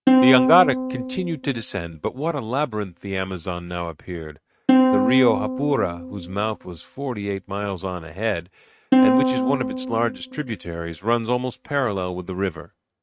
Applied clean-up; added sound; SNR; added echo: neural mask model RNNoise.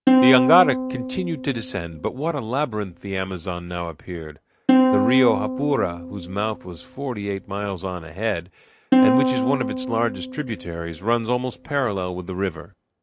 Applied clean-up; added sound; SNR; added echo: none; Plucked string instrument; 0 dB; none.